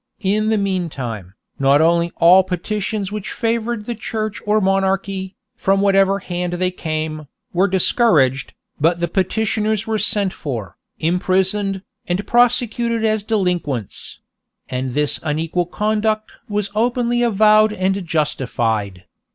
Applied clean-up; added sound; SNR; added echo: none; none; none; none.